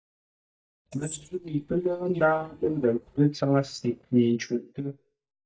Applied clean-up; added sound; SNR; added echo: neural mask model DeepFilterNet 3.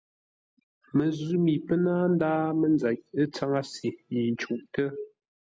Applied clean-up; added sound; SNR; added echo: none; none; none; none.